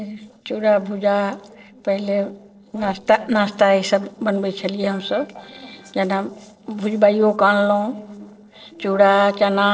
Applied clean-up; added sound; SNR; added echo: neural separator model SepFormer DNS4.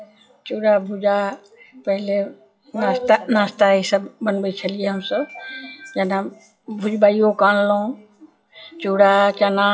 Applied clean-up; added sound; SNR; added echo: classical method WPE with log-MMSE.